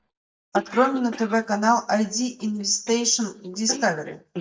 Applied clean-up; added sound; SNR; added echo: neural mask model DeepFilterNet 3.